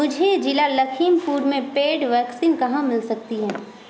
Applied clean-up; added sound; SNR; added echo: none; none; none; none.